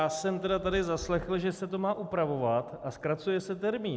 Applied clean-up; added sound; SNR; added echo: none; none; none; none.